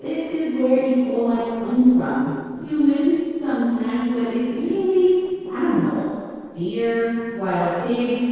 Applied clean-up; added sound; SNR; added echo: neural separator model SepFormer DNS4.